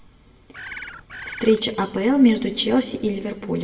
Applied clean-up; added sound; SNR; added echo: none; Bird; 15 dB; reverberation time 1.0 s.